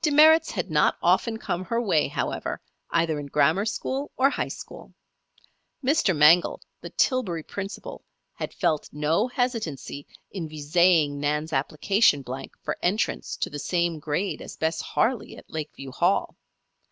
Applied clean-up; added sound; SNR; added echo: none; none; none; none.